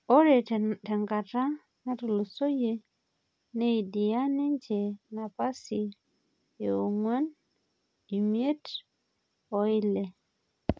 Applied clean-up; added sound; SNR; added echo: none; none; none; none.